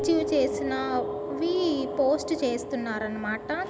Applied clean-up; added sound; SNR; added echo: none; Acoustic guitar; 7 dB; none.